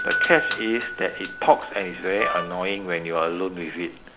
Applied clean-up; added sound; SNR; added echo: none; Doorbell + Wind instrument, woodwind instrument; 6 dB; none.